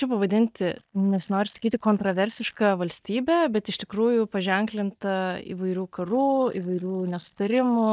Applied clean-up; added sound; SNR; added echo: neural mask model DeepFilterNet 3.